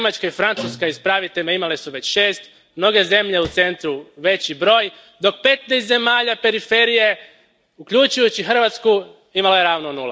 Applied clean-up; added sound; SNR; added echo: none; Tap; 17 dB; none.